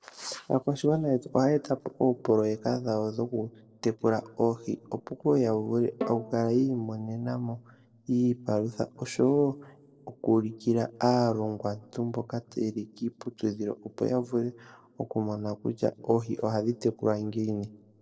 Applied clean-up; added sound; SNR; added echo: neural separator model SepFormer DNS4.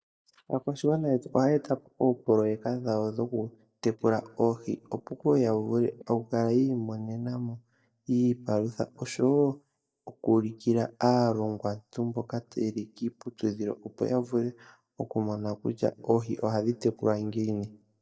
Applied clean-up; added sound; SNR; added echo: neural mask model DeepFilterNet 3.